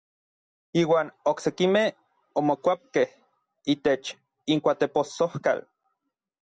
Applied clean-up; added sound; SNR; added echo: none; none; none; none.